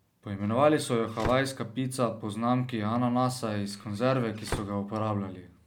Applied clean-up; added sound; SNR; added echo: none; Squeak / Slam / Wood; 12 dB; none.